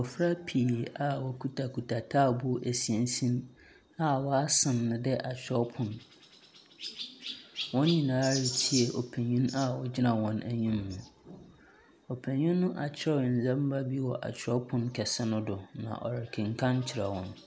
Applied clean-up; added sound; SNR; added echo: none; Chirp, tweet; 15 dB; none.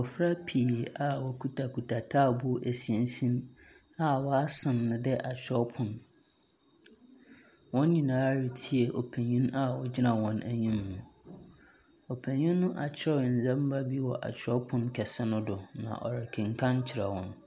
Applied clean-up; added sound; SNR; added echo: none; none; none; none.